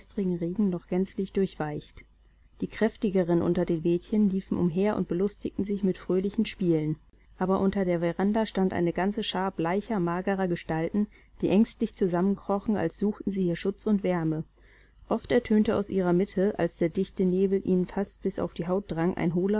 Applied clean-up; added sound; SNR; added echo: none; none; none; none.